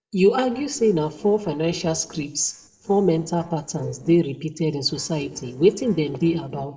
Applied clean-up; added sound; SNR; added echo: neural separator model SepFormer DNS4.